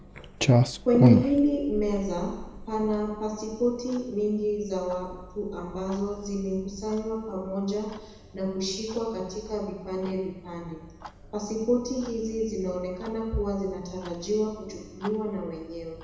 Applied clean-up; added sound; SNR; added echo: none; Clock; 3 dB; reverberation time 1.0 s.